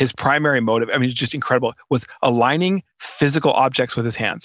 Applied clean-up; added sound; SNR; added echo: none; none; none; none.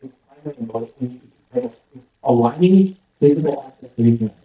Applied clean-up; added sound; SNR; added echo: neural mask model DeepFilterNet 3.